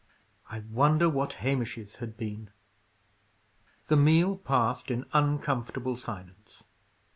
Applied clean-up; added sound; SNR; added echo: none; none; none; none.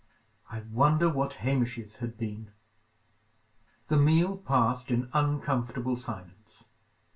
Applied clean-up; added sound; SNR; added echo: none; none; none; reverberation time 0.2 s.